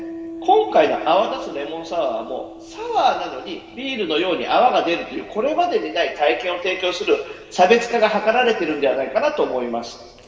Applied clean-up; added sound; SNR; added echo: none; Piano; 19 dB; reverberation time 2.3 s.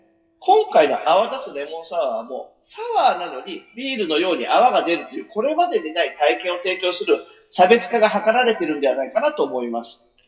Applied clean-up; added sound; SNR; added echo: classical method WPE with log-MMSE.